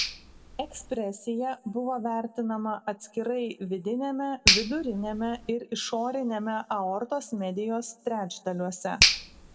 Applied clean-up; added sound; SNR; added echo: none; Finger snapping; 2 dB; reverberation time 1.3 s.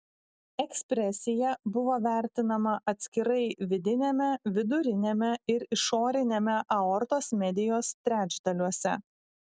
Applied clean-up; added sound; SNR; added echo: none; none; none; none.